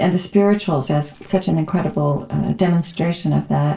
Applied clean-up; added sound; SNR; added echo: neural separator model SepFormer DNS4.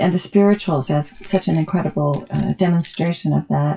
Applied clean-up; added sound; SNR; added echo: classical method WPE with log-MMSE.